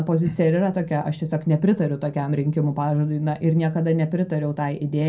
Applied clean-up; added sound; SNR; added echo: none; none; none; reverberation time 0.2 s.